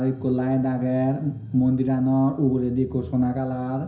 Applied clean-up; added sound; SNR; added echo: none; none; none; reverberation time 0.5 s.